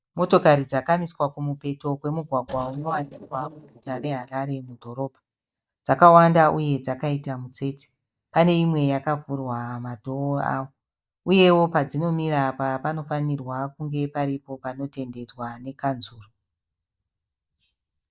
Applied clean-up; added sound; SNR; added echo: neural mask model DeepFilterNet 3.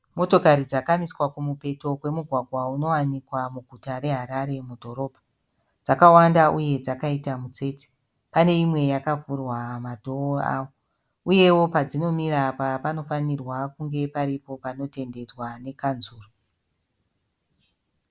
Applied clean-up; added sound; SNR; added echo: none; none; none; none.